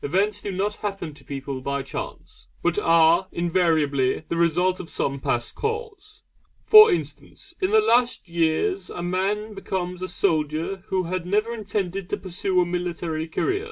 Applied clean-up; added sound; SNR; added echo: none; none; none; none.